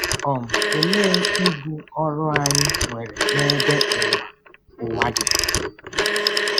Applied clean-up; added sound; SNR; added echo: none; Telephone; -3 dB; none.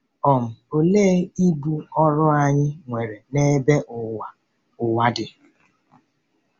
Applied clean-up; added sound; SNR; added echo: none; none; none; none.